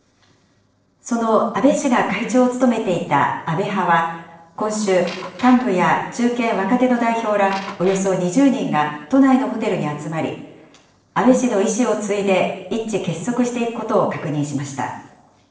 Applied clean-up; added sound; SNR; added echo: neural separator model SepFormer DNS4.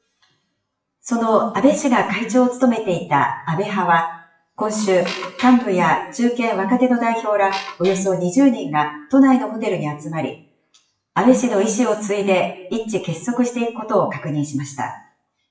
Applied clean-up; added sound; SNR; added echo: classical method WPE with log-MMSE.